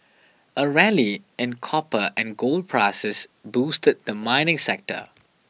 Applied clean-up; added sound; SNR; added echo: none; none; none; none.